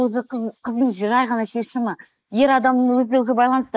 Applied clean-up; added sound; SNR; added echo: neural mask model Resemble Enhance denoiser.